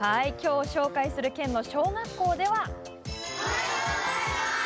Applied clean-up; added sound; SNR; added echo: none; none; none; none.